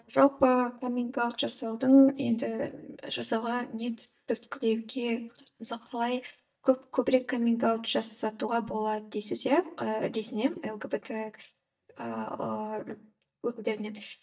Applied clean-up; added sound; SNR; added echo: neural mask model DeepFilterNet 3.